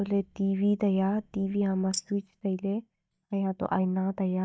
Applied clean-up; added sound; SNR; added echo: neural mask model DeepFilterNet 3.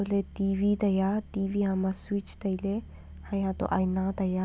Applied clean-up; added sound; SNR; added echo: none; none; none; none.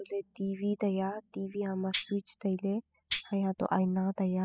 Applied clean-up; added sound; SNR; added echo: classical method spectral subtraction.